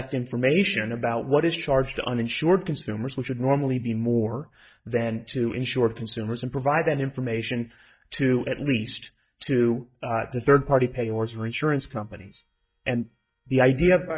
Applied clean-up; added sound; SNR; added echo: neural mask model DeepFilterNet 3.